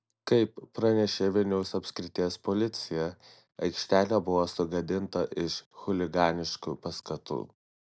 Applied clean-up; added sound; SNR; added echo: none; none; none; none.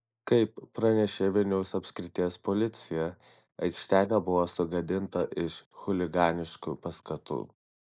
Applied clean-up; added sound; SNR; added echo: neural mask model Resemble Enhance denoiser.